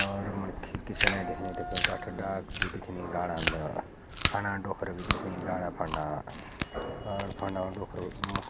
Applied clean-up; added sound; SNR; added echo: none; Chewing, mastication; -1 dB; none.